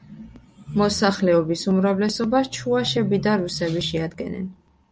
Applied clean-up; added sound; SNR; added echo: none; none; none; none.